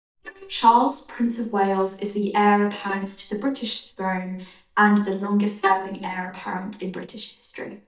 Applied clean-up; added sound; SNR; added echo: neural mask model DeepFilterNet 3.